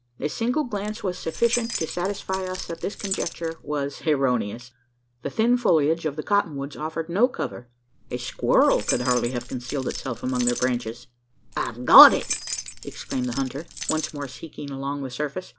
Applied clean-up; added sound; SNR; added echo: none; Keys jangling; 10 dB; none.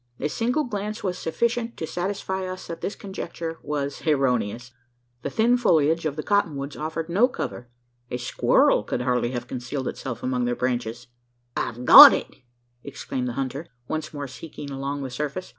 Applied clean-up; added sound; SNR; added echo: none; none; none; none.